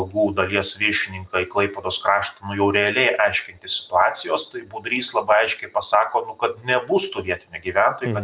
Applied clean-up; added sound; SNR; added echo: none; none; none; none.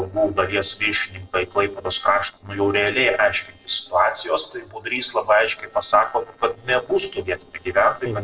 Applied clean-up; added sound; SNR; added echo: neural separator model SepFormer DNS4.